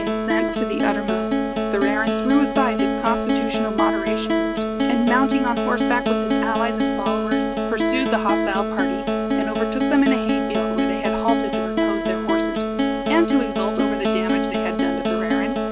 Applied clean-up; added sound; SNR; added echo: none; Acoustic guitar; -4 dB; none.